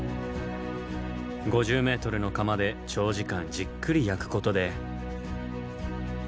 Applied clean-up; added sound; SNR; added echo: none; none; none; none.